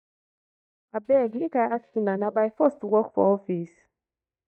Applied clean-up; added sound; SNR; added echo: neural mask model DeepFilterNet 3.